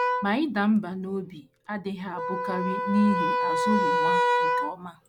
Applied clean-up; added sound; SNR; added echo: none; Wind instrument, woodwind instrument; -1 dB; none.